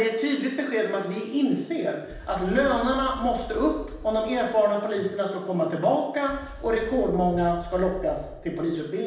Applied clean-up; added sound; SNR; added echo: none; Boom; 15 dB; reverberation time 0.9 s.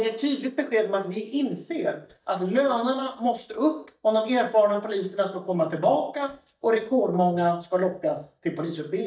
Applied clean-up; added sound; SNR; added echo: neural mask model DeepFilterNet 3.